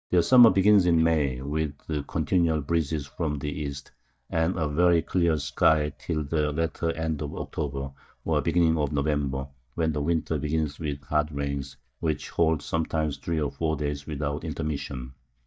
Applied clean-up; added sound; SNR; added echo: neural mask model DeepFilterNet 3.